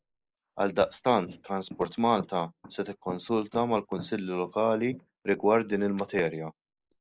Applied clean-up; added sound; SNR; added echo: neural mask model Resemble Enhance denoiser.